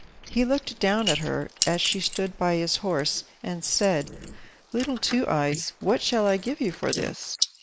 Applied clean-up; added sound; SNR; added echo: neural mask model Resemble Enhance denoiser.